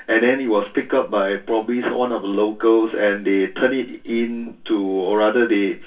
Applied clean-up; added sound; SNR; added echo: none; none; none; reverberation time 0.2 s.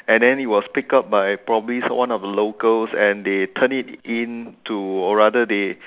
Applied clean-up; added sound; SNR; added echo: none; none; none; none.